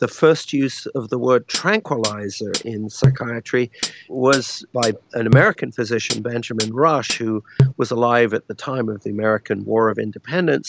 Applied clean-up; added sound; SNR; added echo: none; Hi-hat; 3 dB; none.